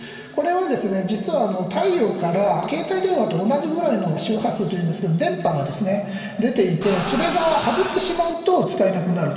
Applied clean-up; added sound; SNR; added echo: none; Crowd; 8 dB; reverberation time 2.5 s.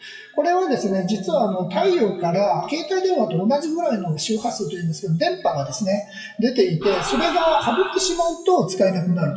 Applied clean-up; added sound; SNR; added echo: classical method WPE with log-MMSE.